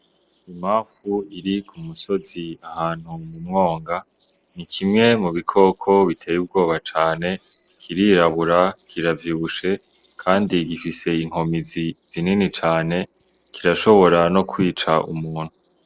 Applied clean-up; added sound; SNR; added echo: neural separator model SepFormer DNS4.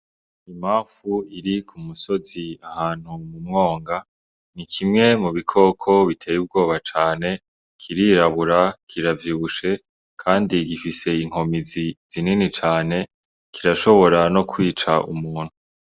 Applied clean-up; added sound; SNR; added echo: none; none; none; none.